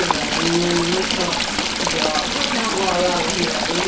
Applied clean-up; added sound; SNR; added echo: none; Stream / Trickle, dribble; -2 dB; reverberation time 0.3 s.